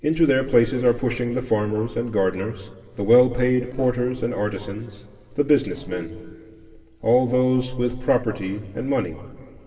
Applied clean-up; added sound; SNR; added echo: neural separator model SepFormer DNS4.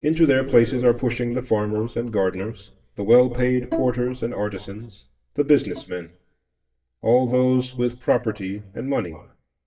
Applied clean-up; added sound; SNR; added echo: neural mask model DeepFilterNet 3.